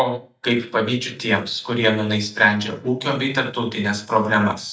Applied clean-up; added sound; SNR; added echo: neural mask model DeepFilterNet 3.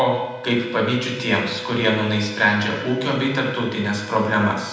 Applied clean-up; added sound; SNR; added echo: none; Wind instrument, woodwind instrument; 16 dB; reverberation time 1.0 s.